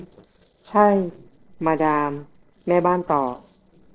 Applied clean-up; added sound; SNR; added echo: neural separator model SepFormer DNS4.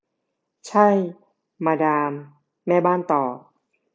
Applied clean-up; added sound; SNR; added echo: none; none; none; none.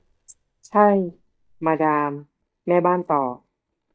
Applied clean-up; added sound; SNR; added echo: neural mask model DeepFilterNet 3.